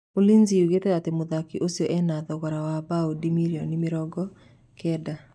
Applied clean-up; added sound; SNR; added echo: neural mask model DeepFilterNet 3.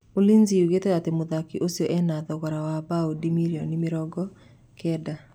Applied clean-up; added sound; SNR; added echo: none; none; none; none.